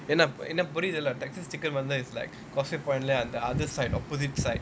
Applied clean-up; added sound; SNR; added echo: none; none; none; none.